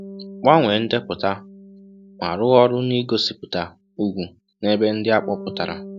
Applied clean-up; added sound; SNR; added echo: none; Bass guitar; 18 dB; none.